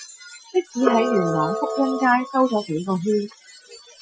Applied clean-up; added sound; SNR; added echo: classical method Wiener filter.